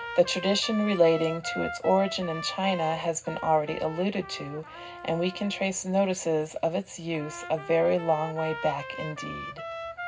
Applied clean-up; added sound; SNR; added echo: none; Trumpet; 12 dB; reverberation time 0.4 s.